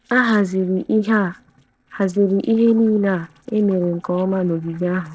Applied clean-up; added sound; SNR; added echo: neural separator model SepFormer DNS4.